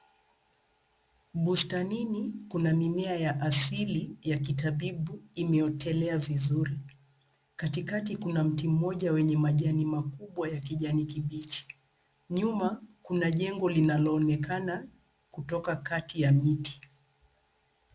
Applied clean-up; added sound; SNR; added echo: none; none; none; none.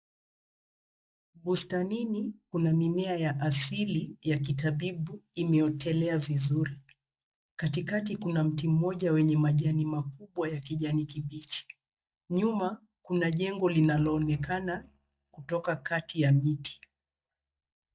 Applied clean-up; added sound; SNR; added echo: neural mask model DeepFilterNet 3.